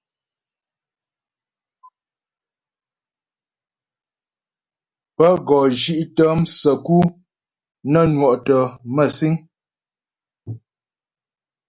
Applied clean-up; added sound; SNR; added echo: none; none; none; none.